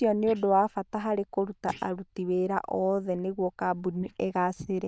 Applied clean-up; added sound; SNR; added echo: neural diffusion model UNIVERSE++.